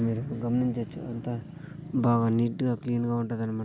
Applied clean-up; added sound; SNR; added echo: none; none; none; none.